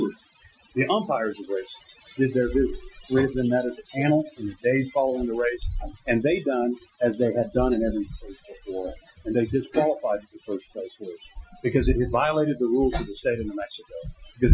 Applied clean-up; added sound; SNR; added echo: classical method Wiener filter.